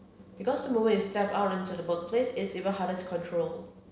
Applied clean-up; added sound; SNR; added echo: none; none; none; none.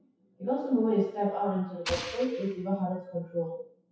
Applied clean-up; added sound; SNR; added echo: classical method WPE with log-MMSE.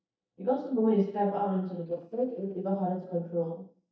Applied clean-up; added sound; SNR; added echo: neural mask model DeepFilterNet 3.